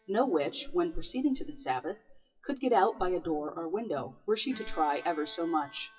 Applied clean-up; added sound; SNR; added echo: classical method WPE with log-MMSE.